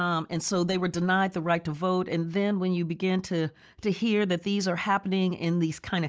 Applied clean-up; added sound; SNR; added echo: none; none; none; none.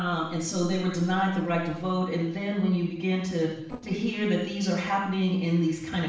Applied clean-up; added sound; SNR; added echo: neural separator model SepFormer DNS4.